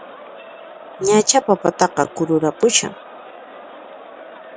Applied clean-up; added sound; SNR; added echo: none; Crowd; 17 dB; none.